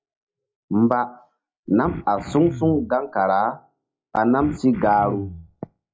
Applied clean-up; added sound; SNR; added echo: classical method log-MMSE.